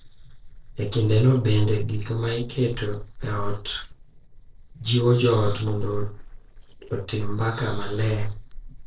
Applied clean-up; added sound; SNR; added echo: neural separator model SepFormer DNS4.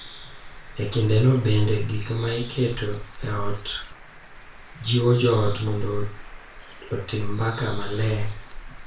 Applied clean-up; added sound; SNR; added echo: none; Bird; 15 dB; reverberation time 0.3 s.